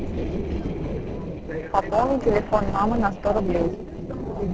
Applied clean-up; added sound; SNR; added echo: neural separator model SepFormer DNS4.